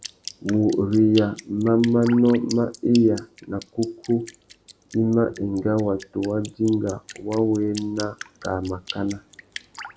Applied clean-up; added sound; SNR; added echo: none; Drip; 19 dB; none.